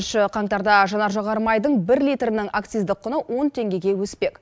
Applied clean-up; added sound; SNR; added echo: none; none; none; none.